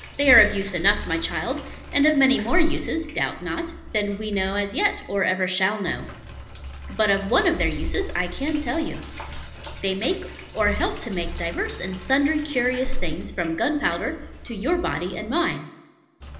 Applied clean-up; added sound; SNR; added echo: none; Sink (filling or washing); 6 dB; reverberation time 0.8 s.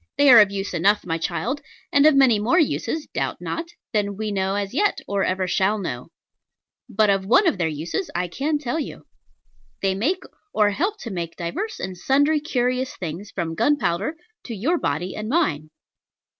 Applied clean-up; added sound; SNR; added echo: none; none; none; none.